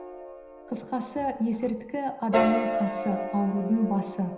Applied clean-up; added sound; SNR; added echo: none; Piano; 4 dB; reverberation time 0.9 s.